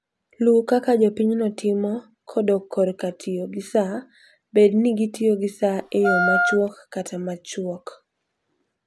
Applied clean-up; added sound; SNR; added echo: none; Wind instrument, woodwind instrument; -1 dB; none.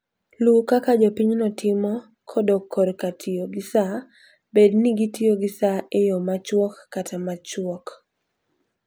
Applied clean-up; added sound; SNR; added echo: none; none; none; none.